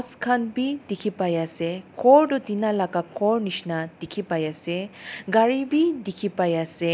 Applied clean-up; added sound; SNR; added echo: none; none; none; none.